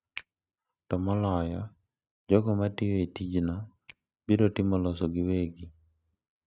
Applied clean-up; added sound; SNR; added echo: neural mask model RNNoise.